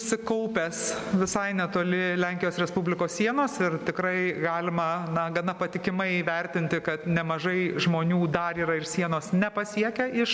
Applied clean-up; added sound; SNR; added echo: none; none; none; none.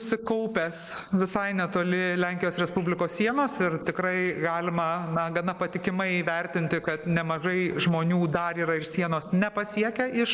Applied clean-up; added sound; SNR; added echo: neural mask model Resemble Enhance denoiser.